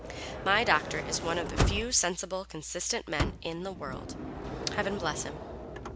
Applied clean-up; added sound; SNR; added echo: none; Sliding door / Motor vehicle (road); 3 dB; none.